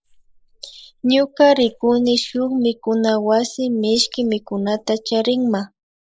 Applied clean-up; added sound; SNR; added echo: neural mask model Resemble Enhance denoiser.